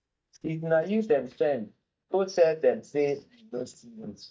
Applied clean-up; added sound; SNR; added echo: neural mask model DeepFilterNet 3.